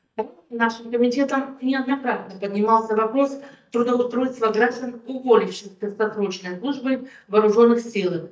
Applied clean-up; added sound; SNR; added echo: neural mask model DeepFilterNet 3.